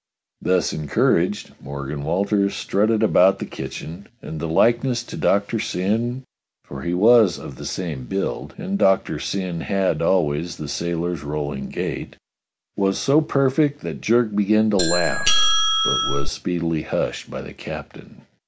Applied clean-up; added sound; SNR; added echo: none; Doorbell; -4 dB; none.